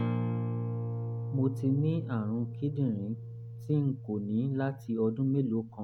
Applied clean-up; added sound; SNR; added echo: none; Acoustic guitar; 5 dB; none.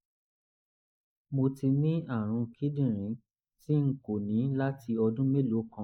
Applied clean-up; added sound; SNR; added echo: neural mask model Resemble Enhance denoiser.